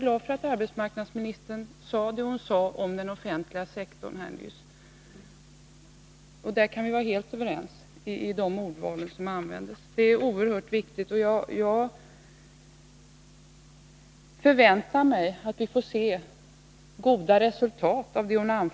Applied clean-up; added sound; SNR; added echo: none; none; none; none.